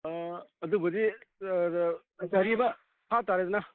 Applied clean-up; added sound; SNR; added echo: neural mask model Resemble Enhance denoiser.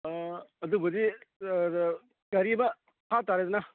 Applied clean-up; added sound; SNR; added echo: none; none; none; none.